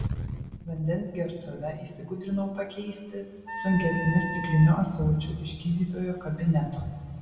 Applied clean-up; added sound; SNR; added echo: none; Wind instrument, woodwind instrument; 7 dB; reverberation time 1.5 s.